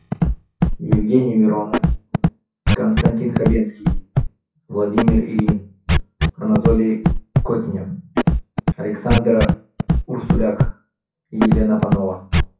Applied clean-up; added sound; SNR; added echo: classical method WPE with log-MMSE.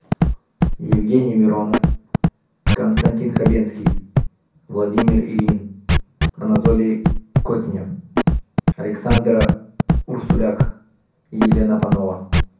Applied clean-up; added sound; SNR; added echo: none; Scratching (performance technique); -1 dB; reverberation time 0.6 s.